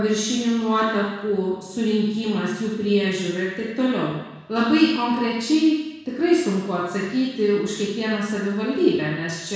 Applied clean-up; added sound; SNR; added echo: none; none; none; reverberation time 1.1 s.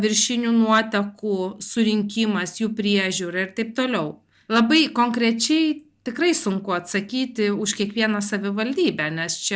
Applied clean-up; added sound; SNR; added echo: none; none; none; none.